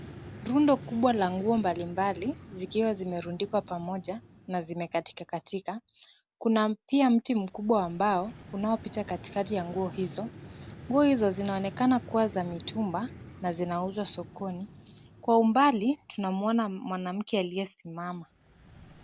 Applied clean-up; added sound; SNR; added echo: none; Vehicle; 18 dB; none.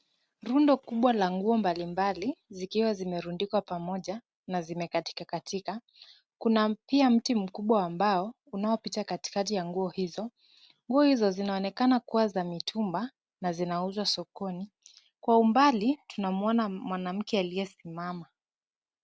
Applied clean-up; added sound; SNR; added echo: none; none; none; none.